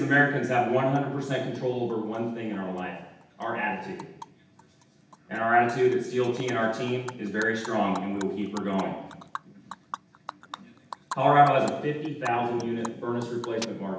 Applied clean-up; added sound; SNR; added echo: none; Animal; 17 dB; reverberation time 0.9 s.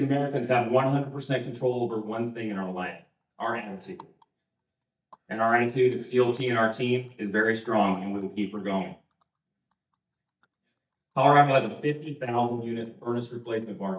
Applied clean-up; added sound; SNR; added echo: neural mask model DeepFilterNet 3.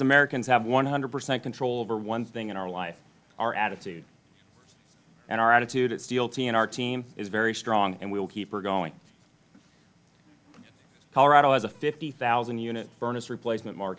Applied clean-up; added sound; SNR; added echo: none; none; none; none.